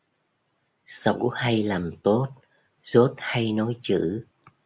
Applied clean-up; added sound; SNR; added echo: none; none; none; none.